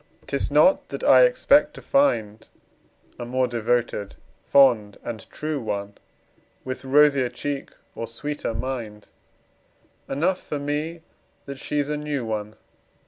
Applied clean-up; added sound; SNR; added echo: none; none; none; none.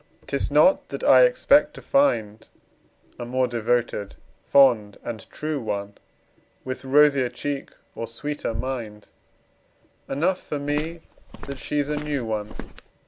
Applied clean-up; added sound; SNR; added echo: none; Walk, footsteps; 10 dB; none.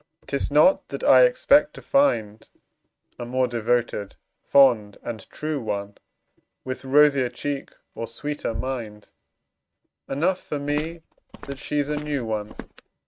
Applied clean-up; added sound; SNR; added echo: neural mask model RNNoise.